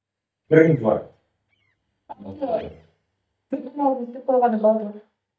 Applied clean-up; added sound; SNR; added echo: neural mask model DeepFilterNet 3.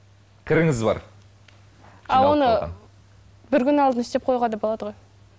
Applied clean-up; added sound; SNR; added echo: none; none; none; none.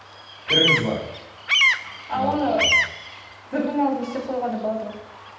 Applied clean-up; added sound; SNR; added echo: none; Bird vocalization, bird call, bird song; -1 dB; reverberation time 0.8 s.